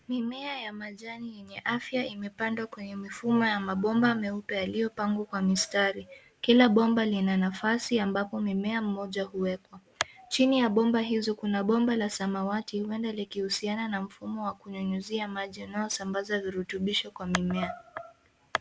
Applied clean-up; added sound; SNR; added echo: none; none; none; none.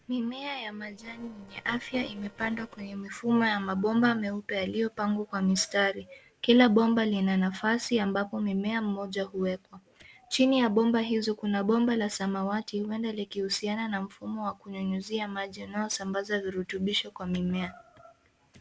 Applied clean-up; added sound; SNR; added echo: neural separator model SepFormer DNS4.